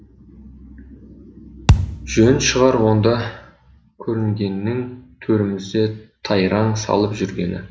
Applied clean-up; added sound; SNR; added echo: none; Thump, thud; -2 dB; none.